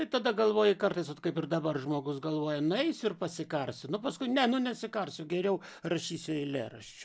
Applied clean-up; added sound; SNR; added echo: none; none; none; none.